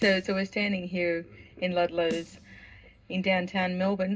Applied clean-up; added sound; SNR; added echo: none; Snare drum; 18 dB; reverberation time 0.2 s.